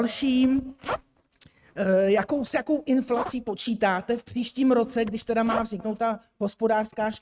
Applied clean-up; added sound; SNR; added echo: neural mask model RNNoise.